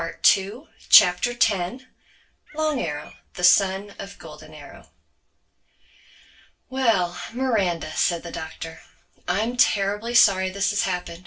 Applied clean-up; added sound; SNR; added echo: none; Bird; 16 dB; reverberation time 0.2 s.